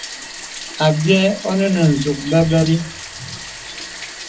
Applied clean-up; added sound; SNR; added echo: none; Bathtub (filling or washing); 13 dB; reverberation time 0.4 s.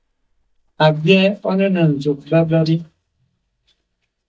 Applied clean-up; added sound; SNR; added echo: neural mask model DeepFilterNet 3.